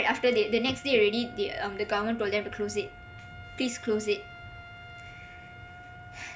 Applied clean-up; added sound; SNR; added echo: none; Trumpet; 17 dB; none.